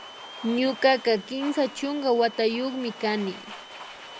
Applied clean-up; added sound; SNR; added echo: none; Domestic sounds, home sounds + Hiss / Alarm; 15 dB; none.